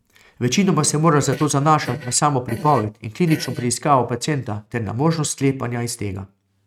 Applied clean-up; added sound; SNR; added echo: neural mask model RNNoise.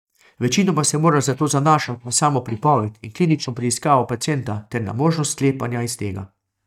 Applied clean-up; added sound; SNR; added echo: neural mask model DeepFilterNet 3.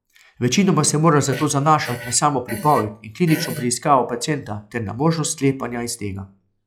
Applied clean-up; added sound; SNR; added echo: classical method log-MMSE.